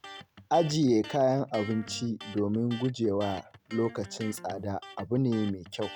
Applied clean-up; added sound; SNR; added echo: none; Electric guitar; 17 dB; none.